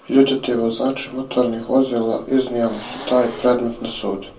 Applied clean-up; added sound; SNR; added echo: none; Hiss; 15 dB; reverberation time 0.2 s.